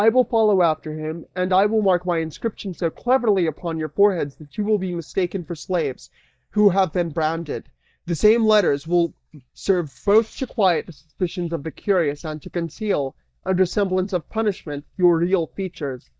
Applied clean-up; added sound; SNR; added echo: neural mask model DeepFilterNet 3.